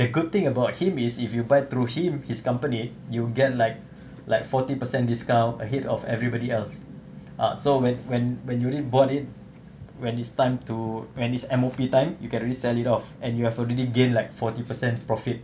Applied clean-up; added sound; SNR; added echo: none; none; none; none.